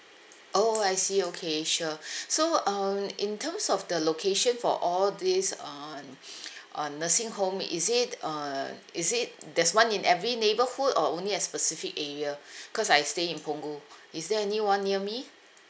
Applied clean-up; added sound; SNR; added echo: none; none; none; none.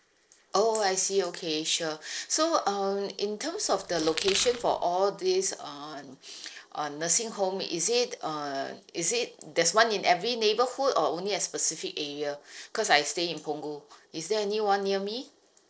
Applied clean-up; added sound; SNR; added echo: neural separator model SepFormer DNS4.